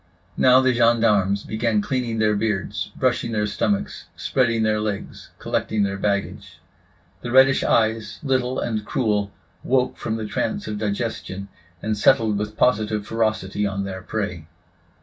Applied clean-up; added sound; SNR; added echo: none; none; none; reverberation time 0.1 s.